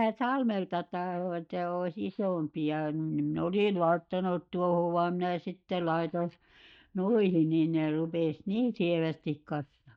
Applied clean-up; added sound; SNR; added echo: neural mask model DeepFilterNet 3.